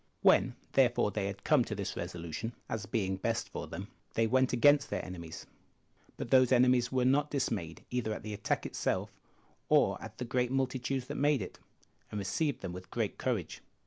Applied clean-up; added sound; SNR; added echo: none; none; none; none.